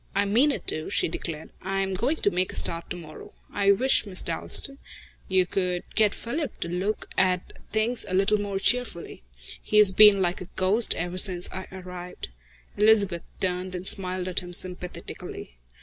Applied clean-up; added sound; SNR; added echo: none; none; none; none.